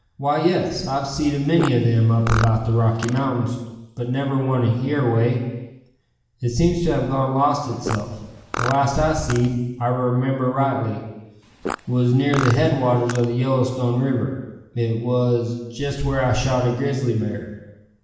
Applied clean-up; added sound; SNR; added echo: none; Fart; 10 dB; reverberation time 1.1 s.